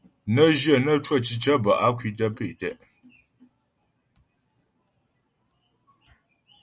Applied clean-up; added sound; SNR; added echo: none; none; none; none.